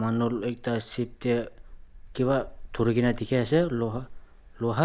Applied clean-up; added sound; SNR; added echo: none; Engine; 16 dB; none.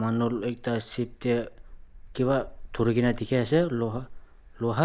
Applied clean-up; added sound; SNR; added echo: neural mask model Resemble Enhance denoiser.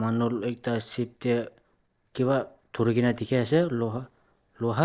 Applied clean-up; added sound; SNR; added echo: neural separator model SepFormer DNS4.